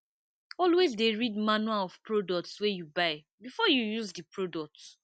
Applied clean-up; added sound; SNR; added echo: none; none; none; none.